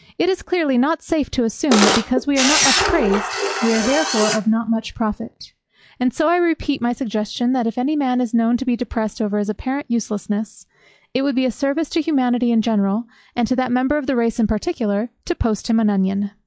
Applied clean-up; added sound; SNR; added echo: classical method log-MMSE.